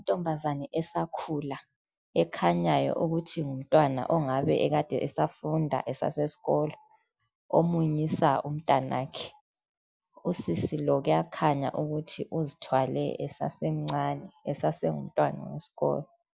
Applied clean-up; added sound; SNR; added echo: none; none; none; none.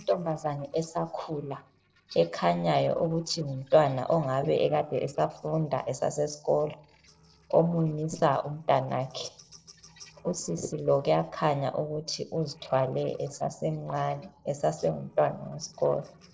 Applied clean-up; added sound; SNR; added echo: neural separator model SepFormer DNS4.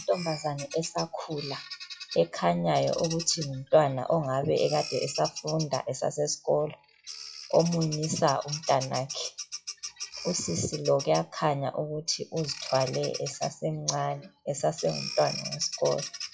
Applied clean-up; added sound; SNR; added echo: classical method WPE with log-MMSE.